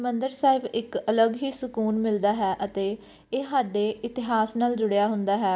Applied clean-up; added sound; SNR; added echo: none; none; none; none.